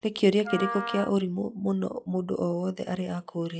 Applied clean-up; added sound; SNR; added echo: classical method log-MMSE.